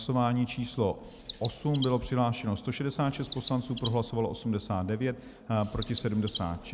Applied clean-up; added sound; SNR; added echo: none; Chirp, tweet; 4 dB; none.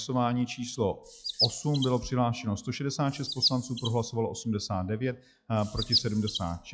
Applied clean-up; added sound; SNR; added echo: classical method log-MMSE.